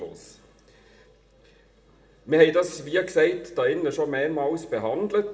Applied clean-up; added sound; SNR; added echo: none; none; none; reverberation time 0.6 s.